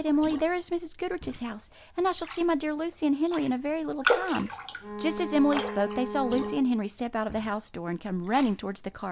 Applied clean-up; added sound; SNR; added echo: none; Raindrop + Bowed string instrument; 8 dB; none.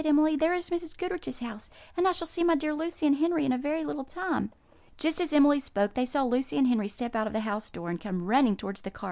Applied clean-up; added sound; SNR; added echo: none; none; none; none.